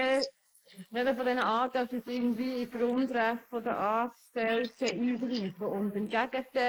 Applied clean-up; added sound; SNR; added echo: neural mask model Resemble Enhance denoiser.